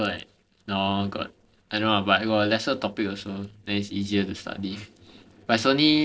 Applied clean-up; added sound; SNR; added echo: neural separator model SepFormer DNS4.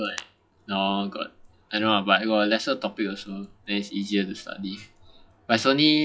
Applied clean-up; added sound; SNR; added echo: classical method WPE with log-MMSE.